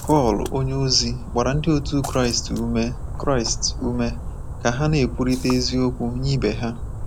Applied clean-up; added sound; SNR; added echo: none; Splash, splatter; 7 dB; none.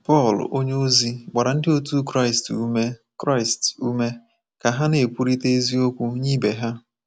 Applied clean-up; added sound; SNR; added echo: none; none; none; none.